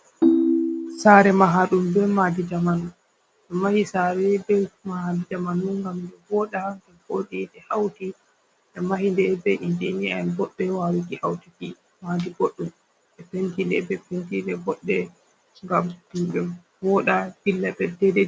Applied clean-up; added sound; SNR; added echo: none; Ringtone; -1 dB; none.